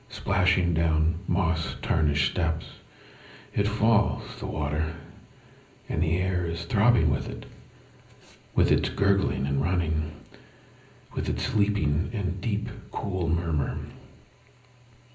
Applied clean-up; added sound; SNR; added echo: none; none; none; reverberation time 0.5 s.